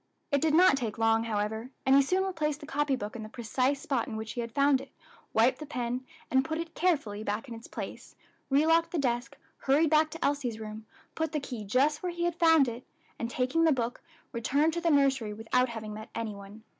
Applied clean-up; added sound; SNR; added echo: none; none; none; none.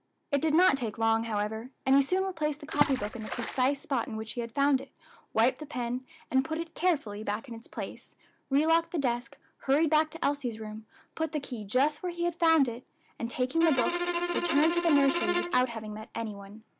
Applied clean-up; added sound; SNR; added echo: none; Water / Splash, splatter + Bowed string instrument; 3 dB; none.